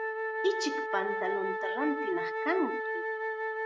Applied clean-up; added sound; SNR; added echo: none; Wind instrument, woodwind instrument; -1 dB; none.